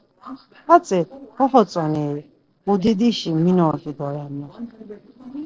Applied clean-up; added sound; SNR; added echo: neural separator model SepFormer DNS4.